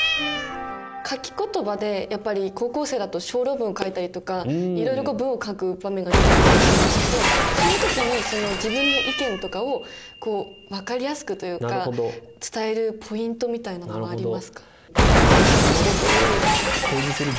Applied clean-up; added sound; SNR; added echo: none; Cat; -3 dB; none.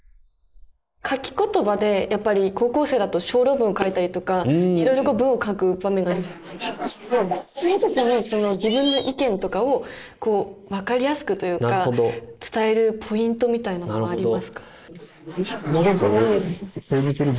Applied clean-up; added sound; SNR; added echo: neural mask model Resemble Enhance denoiser.